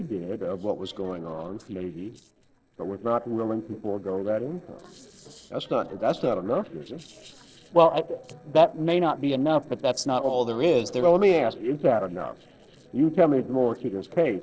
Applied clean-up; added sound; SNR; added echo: neural separator model SepFormer DNS4.